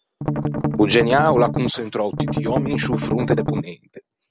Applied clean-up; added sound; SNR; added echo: none; Strum; 1 dB; none.